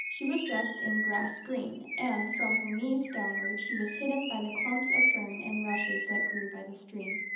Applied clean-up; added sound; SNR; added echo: none; Bird vocalization, bird call, bird song; -1 dB; reverberation time 0.8 s.